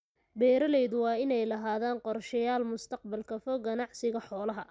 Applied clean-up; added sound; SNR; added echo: none; none; none; none.